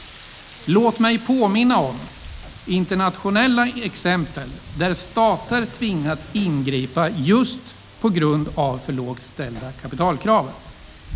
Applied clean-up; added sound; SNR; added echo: none; Rain; 19 dB; none.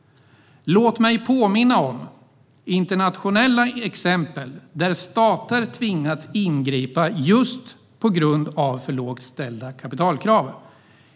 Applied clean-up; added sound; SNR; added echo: none; none; none; none.